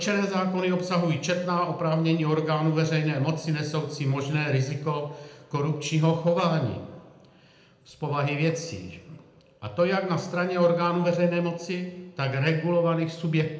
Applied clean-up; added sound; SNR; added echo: none; none; none; reverberation time 0.7 s.